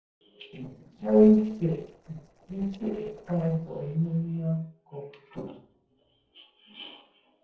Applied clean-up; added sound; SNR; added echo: neural separator model SepFormer DNS4.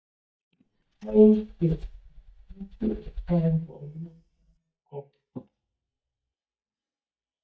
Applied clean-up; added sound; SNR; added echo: neural mask model DeepFilterNet 3.